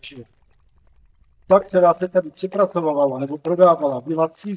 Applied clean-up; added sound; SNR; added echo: neural mask model DeepFilterNet 3.